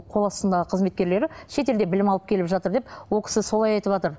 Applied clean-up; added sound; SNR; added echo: none; none; none; none.